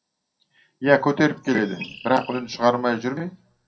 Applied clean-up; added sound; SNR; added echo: none; Bird; 17 dB; reverberation time 0.3 s.